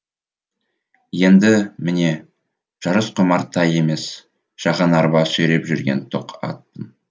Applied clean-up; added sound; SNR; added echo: none; none; none; none.